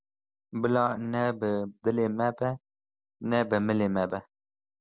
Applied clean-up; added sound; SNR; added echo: none; none; none; none.